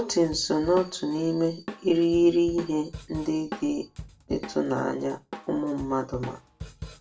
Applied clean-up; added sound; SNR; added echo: none; Drum kit; 15 dB; reverberation time 0.2 s.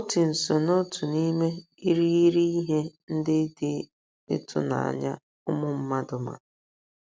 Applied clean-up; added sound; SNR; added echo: none; none; none; none.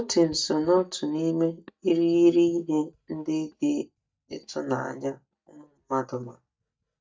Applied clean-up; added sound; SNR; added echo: neural mask model DeepFilterNet 3.